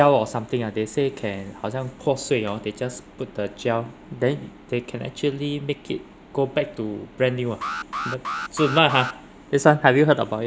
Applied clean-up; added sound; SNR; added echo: none; Alarm; 7 dB; none.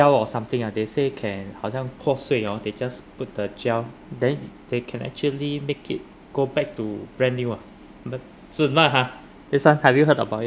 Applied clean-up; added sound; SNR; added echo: none; none; none; none.